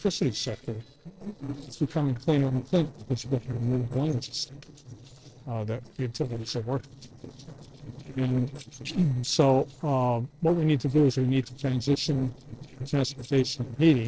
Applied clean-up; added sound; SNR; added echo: neural separator model SepFormer DNS4.